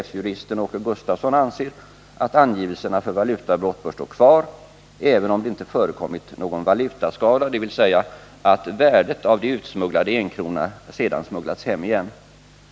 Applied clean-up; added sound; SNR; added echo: none; none; none; none.